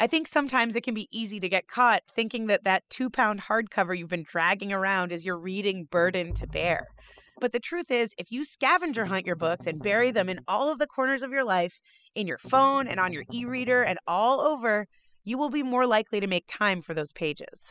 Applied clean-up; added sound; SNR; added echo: classical method spectral subtraction.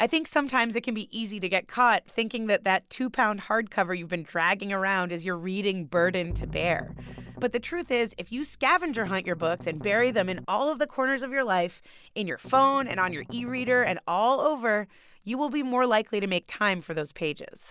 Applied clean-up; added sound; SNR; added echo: none; Strum + Bowed string instrument; 14 dB; none.